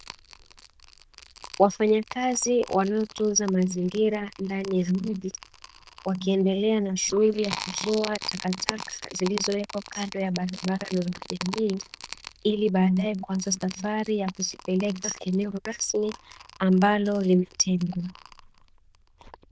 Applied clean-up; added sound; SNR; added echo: neural diffusion model UNIVERSE++.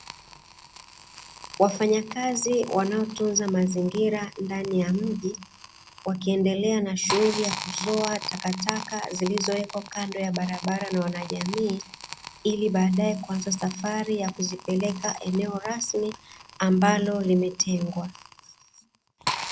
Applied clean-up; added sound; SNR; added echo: none; Crackle; 12 dB; none.